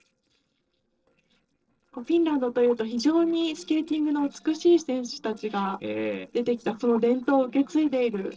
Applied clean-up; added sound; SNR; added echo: neural separator model SepFormer DNS4.